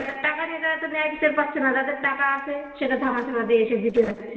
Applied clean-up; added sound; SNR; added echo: neural separator model SepFormer DNS4.